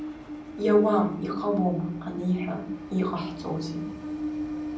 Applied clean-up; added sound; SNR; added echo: none; Train; 7 dB; reverberation time 0.6 s.